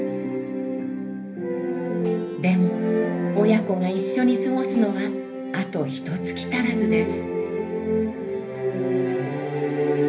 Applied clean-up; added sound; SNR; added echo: none; Electric guitar / Bass guitar; 16 dB; reverberation time 0.3 s.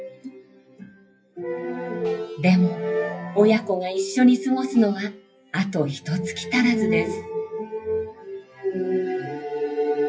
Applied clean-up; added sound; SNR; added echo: classical method WPE with log-MMSE.